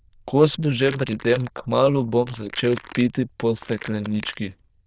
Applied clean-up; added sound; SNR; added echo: neural diffusion model UNIVERSE++.